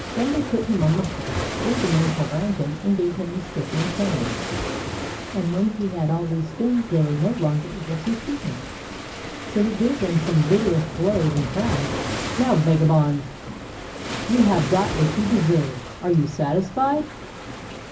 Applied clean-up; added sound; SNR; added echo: none; Waves, surf; 8 dB; reverberation time 0.4 s.